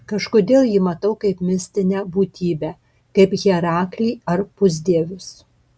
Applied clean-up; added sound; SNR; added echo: none; none; none; none.